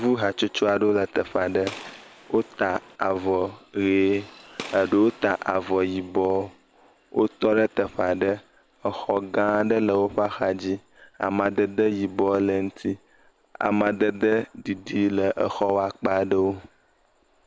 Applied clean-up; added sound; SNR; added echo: none; Gunshot, gunfire; 18 dB; none.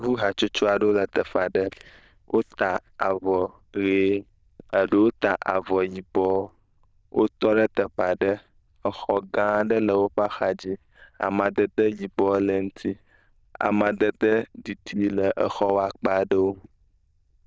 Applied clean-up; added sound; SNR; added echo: neural diffusion model UNIVERSE++.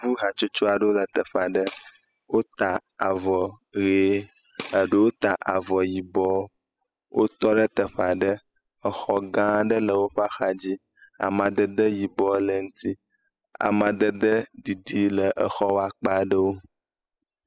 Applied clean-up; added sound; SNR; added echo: classical method spectral subtraction.